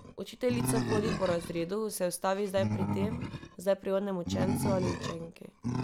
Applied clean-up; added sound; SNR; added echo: none; Animal; 2 dB; none.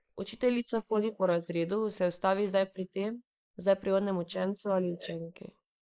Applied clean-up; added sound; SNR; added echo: neural mask model Resemble Enhance denoiser.